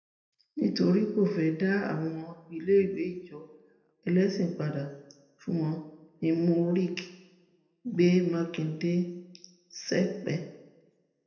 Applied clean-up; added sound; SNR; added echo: none; none; none; reverberation time 0.7 s.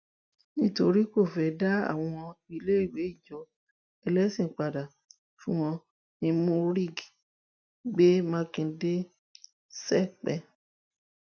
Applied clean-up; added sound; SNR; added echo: none; none; none; none.